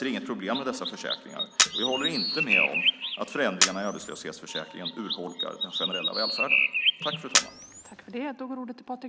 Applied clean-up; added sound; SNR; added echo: none; Chirp, tweet + Camera; -5 dB; none.